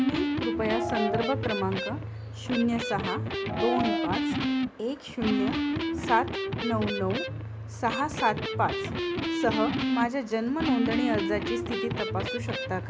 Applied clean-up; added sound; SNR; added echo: none; Piano + Electric guitar; 0 dB; none.